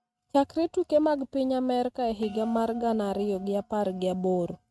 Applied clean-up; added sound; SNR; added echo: neural mask model RNNoise.